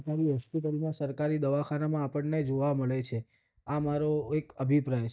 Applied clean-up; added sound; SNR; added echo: neural mask model DeepFilterNet 3.